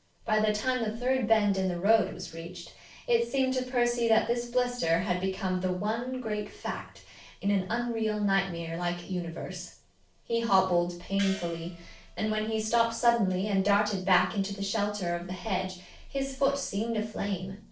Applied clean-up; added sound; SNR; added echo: neural separator model SepFormer DNS4.